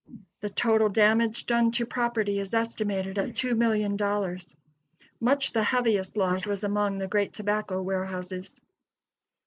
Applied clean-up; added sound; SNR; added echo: neural mask model Resemble Enhance denoiser.